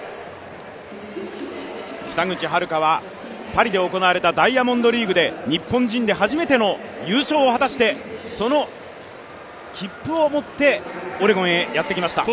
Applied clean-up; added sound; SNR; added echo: none; none; none; none.